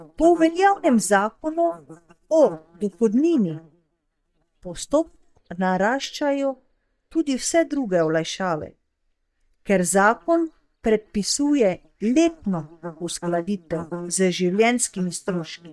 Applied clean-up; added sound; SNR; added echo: neural mask model DeepFilterNet 3.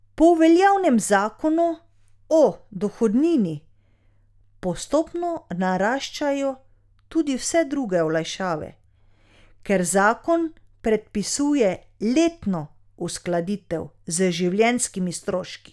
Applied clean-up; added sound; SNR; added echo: none; none; none; none.